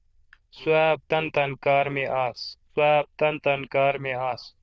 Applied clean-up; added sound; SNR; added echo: neural diffusion model UNIVERSE++.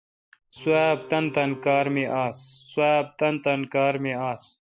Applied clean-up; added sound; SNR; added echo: none; Bowed string instrument; 18 dB; none.